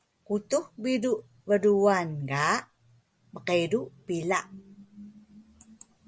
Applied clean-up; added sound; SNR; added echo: none; none; none; none.